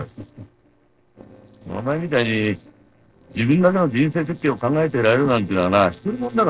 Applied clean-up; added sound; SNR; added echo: neural separator model SepFormer DNS4.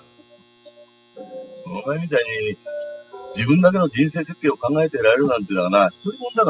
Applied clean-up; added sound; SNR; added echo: classical method spectral subtraction.